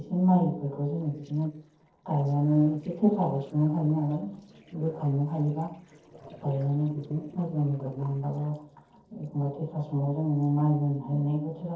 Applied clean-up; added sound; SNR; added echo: neural separator model SepFormer DNS4.